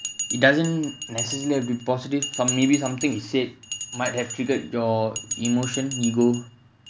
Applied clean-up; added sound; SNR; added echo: none; Bell; 10 dB; none.